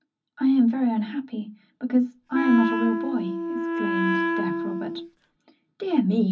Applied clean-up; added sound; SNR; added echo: none; Wind instrument, woodwind instrument; 2 dB; reverberation time 0.4 s.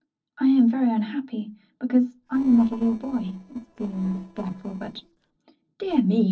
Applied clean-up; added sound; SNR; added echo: neural separator model SepFormer DNS4.